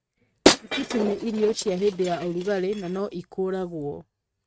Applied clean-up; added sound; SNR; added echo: neural mask model RNNoise.